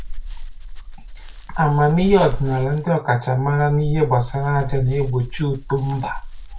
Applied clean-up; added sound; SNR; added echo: none; Dog; 8 dB; reverberation time 0.2 s.